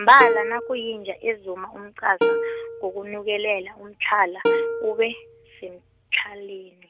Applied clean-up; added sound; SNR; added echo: none; Plucked string instrument; 4 dB; none.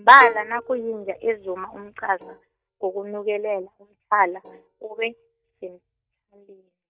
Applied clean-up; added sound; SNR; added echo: neural mask model DeepFilterNet 3.